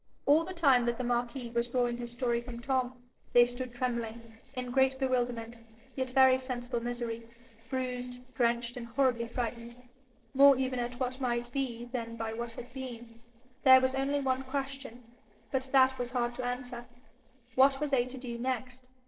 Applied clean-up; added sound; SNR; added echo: neural separator model SepFormer DNS4.